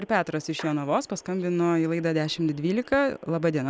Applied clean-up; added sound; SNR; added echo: none; none; none; none.